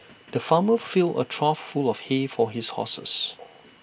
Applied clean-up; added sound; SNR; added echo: none; none; none; none.